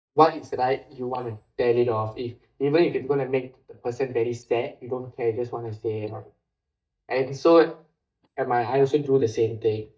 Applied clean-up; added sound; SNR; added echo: neural mask model DeepFilterNet 3.